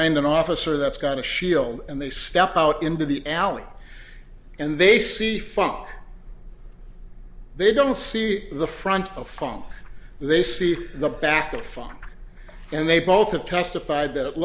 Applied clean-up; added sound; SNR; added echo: none; none; none; none.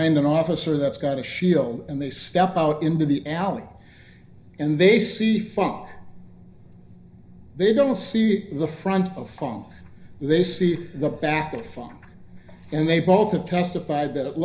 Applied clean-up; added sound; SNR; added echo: none; none; none; reverberation time 0.5 s.